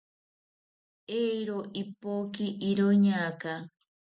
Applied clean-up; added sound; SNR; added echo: none; none; none; none.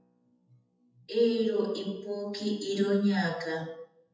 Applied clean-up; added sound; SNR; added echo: classical method WPE with log-MMSE.